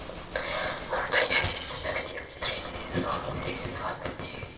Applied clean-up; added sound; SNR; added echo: neural separator model SepFormer DNS4.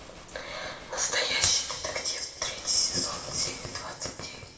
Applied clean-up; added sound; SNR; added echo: none; Gunshot, gunfire; 19 dB; reverberation time 1.9 s.